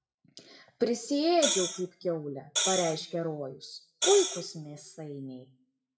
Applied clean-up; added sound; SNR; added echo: classical method WPE with log-MMSE.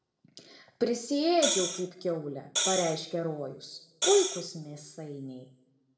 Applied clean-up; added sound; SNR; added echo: none; Hi-hat; 1 dB; reverberation time 0.5 s.